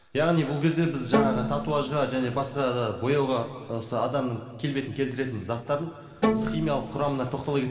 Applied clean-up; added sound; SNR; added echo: none; Bowed string instrument; 2 dB; reverberation time 2.1 s.